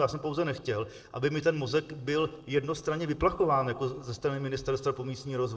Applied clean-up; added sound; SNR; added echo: neural separator model SepFormer DNS4.